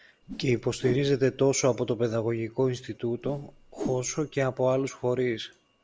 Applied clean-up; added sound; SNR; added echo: none; Whoosh, swoosh, swish; 12 dB; none.